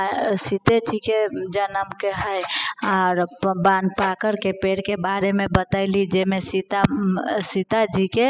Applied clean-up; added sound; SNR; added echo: classical method spectral subtraction.